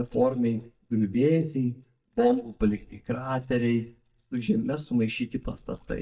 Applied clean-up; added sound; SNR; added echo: neural mask model DeepFilterNet 3.